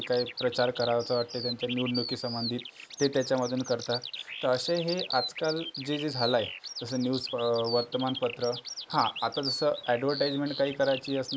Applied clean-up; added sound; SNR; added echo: neural mask model Resemble Enhance denoiser.